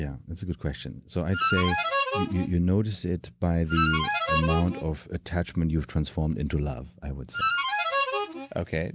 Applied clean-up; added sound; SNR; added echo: none; Harmonica; -1 dB; none.